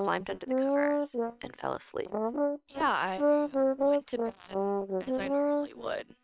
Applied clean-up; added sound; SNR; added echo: neural separator model SepFormer WHAM!.